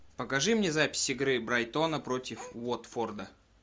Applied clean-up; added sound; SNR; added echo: none; none; none; none.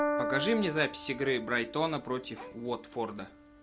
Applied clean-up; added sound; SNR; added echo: none; Piano; 6 dB; none.